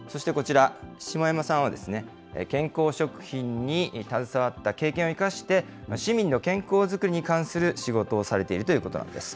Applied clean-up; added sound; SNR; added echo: none; none; none; none.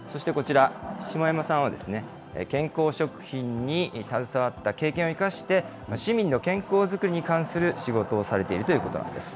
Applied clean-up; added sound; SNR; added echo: none; Wood; 14 dB; none.